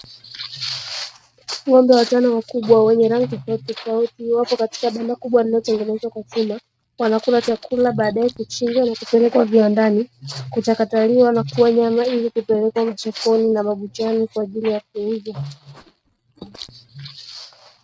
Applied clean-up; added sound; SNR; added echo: neural mask model RNNoise.